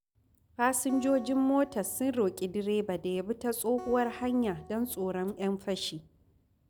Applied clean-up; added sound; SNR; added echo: none; Acoustic guitar; 19 dB; none.